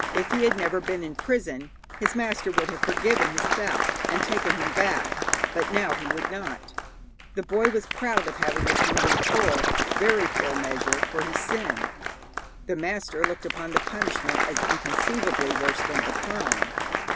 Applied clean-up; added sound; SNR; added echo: none; Applause + Scratching (performance technique); -2 dB; none.